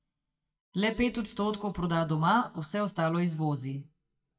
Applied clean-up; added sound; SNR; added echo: neural mask model DeepFilterNet 3.